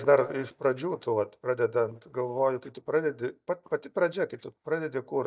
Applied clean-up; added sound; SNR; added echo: neural mask model DeepFilterNet 3.